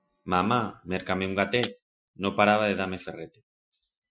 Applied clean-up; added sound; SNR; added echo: classical method Wiener filter.